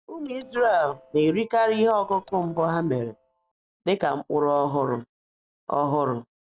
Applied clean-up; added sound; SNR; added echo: neural separator model SepFormer DNS4.